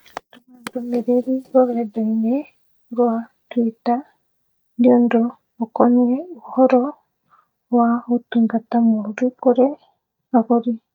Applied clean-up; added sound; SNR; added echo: neural mask model DeepFilterNet 3.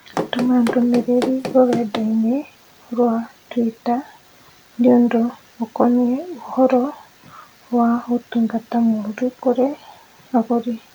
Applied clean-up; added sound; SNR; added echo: none; Run; 8 dB; none.